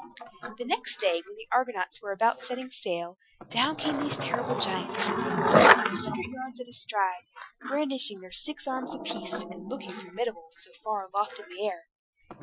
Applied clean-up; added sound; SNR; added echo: classical method Wiener filter.